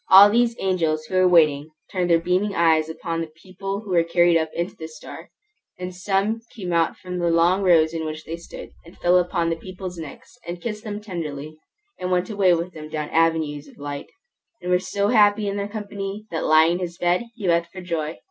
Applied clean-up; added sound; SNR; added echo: none; none; none; none.